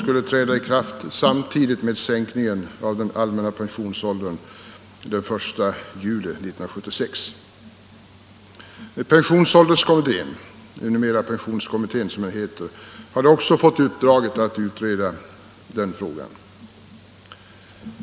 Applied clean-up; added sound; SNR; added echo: none; none; none; none.